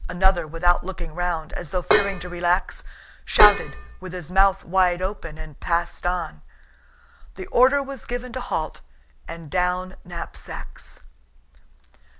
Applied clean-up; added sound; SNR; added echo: none; Dishes, pots, and pans; 0 dB; none.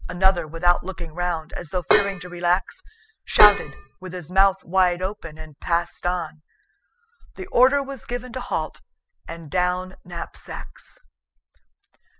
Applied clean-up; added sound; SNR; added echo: classical method spectral subtraction.